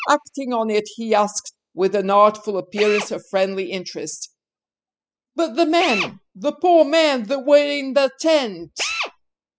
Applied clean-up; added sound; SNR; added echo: classical method spectral subtraction.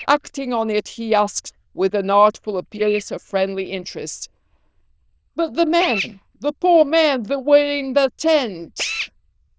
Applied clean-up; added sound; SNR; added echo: neural diffusion model UNIVERSE++.